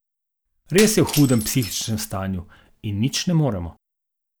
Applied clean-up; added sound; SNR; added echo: none; Shatter; 11 dB; none.